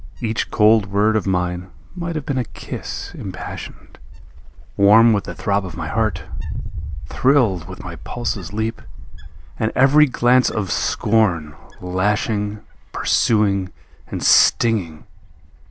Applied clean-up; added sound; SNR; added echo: none; Wind; 10 dB; none.